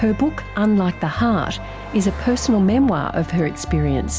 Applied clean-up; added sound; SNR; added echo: none; Car passing by + Wind; 19 dB; none.